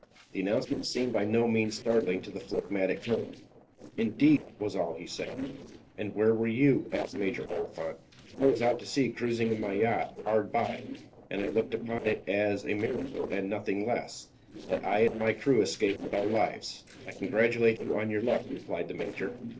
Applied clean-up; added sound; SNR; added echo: neural separator model SepFormer DNS4.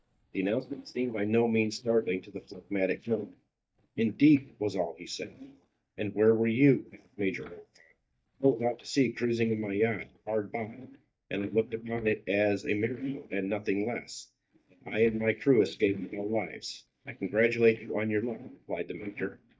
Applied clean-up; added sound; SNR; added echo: neural mask model DeepFilterNet 3.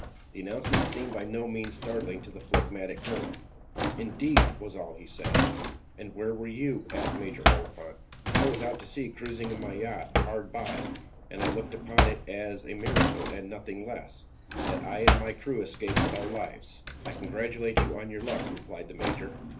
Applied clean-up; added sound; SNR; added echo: none; Drawer open or close; -4 dB; reverberation time 0.3 s.